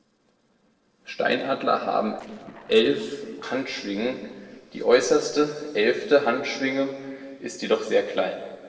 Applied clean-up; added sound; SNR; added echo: neural separator model SepFormer DNS4.